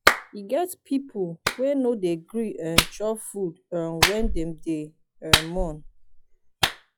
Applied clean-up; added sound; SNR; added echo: classical method log-MMSE.